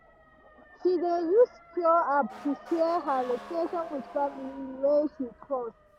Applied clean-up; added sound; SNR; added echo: none; Motor vehicle (road) / Siren; 20 dB; none.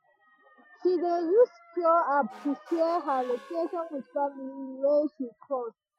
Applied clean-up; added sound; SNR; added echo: classical method Wiener filter.